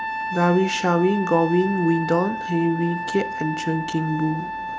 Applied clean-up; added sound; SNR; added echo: none; Trumpet; 7 dB; none.